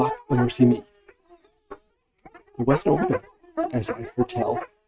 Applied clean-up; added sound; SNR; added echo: neural mask model RNNoise.